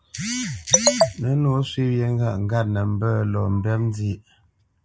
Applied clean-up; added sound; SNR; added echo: none; none; none; none.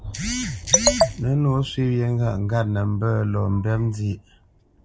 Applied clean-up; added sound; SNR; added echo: none; Thunder; 17 dB; none.